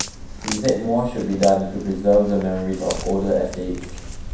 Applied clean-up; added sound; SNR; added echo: none; Walk, footsteps; 10 dB; reverberation time 0.6 s.